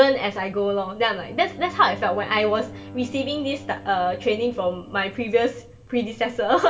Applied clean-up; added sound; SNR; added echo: none; Bowed string instrument; 19 dB; reverberation time 0.6 s.